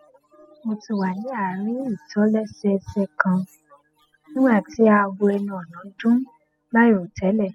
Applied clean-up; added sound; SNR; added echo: classical method spectral subtraction.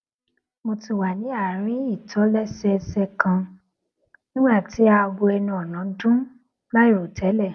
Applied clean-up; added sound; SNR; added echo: none; none; none; none.